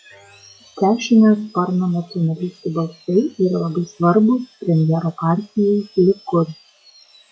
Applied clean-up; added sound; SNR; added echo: classical method log-MMSE.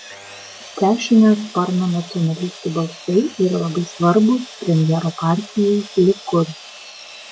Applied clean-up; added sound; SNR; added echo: none; Sawing; 19 dB; none.